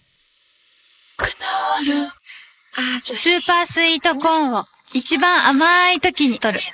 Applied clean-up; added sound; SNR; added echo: neural mask model Resemble Enhance denoiser.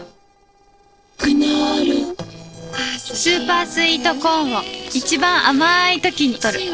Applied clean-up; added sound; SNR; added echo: neural separator model SepFormer DNS4.